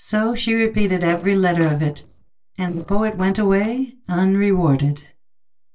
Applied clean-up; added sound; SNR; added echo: neural separator model SepFormer DNS4.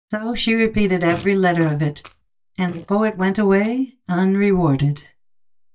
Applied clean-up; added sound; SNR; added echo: neural mask model DeepFilterNet 3.